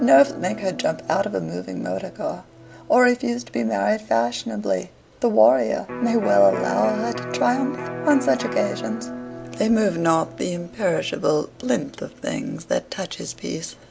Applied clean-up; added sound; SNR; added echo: none; Electric guitar; 12 dB; none.